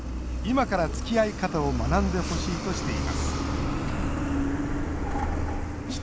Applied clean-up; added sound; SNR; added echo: none; Truck; -2 dB; none.